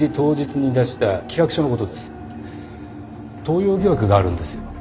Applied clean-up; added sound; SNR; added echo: none; none; none; none.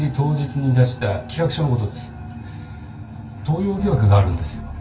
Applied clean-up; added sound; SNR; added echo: none; none; none; reverberation time 0.2 s.